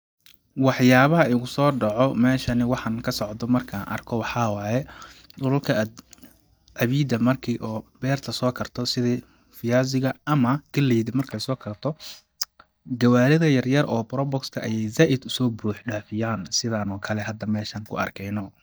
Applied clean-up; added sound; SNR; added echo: neural mask model DeepFilterNet 3.